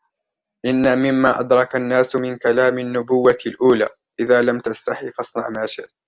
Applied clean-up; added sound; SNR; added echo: none; none; none; none.